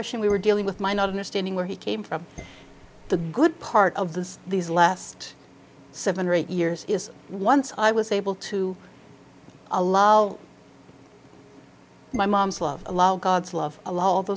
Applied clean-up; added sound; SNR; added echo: none; Dishes, pots, and pans; 19 dB; none.